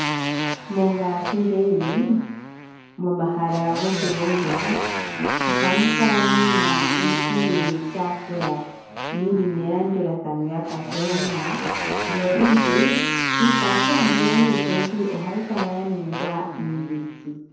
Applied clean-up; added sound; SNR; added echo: none; Motorcycle; 2 dB; reverberation time 0.9 s.